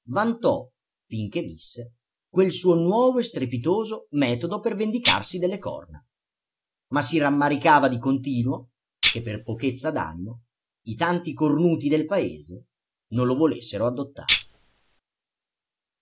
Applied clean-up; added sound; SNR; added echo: none; Tambourine; 2 dB; none.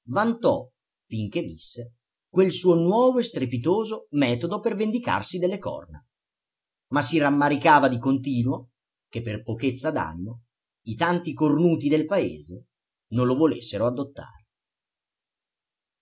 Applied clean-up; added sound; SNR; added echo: none; none; none; none.